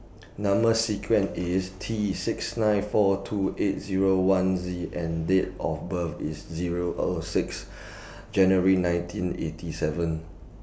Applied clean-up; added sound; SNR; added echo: none; none; none; none.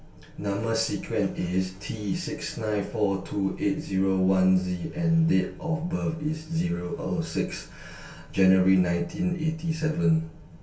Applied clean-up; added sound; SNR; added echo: none; none; none; reverberation time 0.2 s.